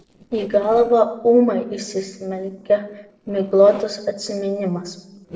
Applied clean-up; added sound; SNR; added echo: neural separator model SepFormer DNS4.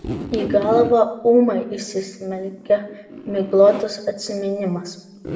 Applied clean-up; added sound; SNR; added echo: none; Zipper (clothing); 12 dB; reverberation time 0.7 s.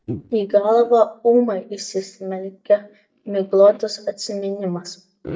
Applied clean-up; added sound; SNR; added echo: neural mask model DeepFilterNet 3.